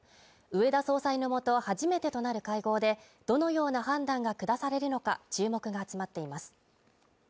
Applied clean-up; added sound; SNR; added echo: none; none; none; none.